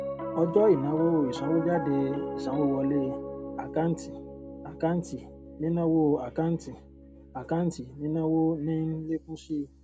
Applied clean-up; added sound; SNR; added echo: none; Piano; 9 dB; none.